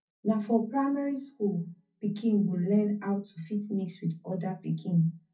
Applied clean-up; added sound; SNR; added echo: none; none; none; reverberation time 0.3 s.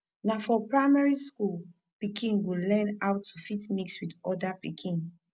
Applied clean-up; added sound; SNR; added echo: none; none; none; none.